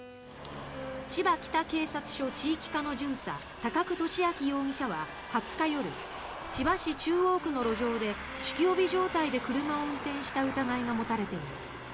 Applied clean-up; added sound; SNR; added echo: none; Bowed string instrument; 17 dB; none.